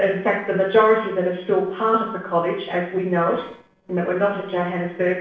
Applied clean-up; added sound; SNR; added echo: neural separator model SepFormer DNS4.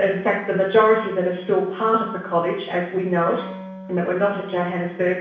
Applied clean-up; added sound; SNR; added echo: none; Wind instrument, woodwind instrument; 18 dB; reverberation time 0.7 s.